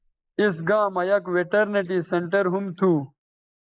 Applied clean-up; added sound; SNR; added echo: neural mask model Resemble Enhance denoiser.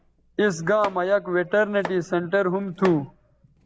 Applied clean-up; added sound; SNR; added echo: none; Domestic sounds, home sounds; 16 dB; none.